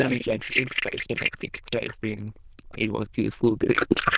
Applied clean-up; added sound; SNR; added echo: neural diffusion model UNIVERSE++.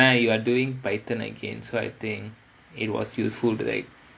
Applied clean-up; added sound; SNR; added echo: none; none; none; none.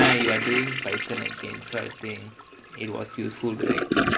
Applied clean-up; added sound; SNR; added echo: none; Toilet flush / Gurgling; -2 dB; none.